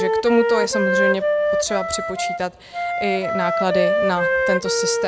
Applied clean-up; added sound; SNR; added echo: none; Wind instrument, woodwind instrument; -3 dB; none.